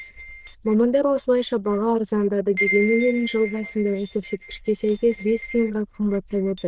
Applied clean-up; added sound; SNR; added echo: neural diffusion model UNIVERSE++.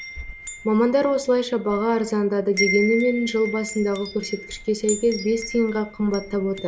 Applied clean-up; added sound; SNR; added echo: none; Wind chime; 11 dB; none.